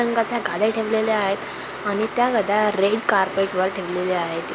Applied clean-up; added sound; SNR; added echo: none; none; none; none.